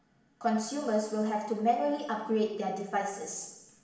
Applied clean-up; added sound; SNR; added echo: none; none; none; reverberation time 0.9 s.